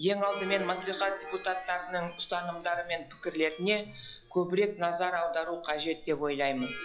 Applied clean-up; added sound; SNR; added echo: classical method log-MMSE.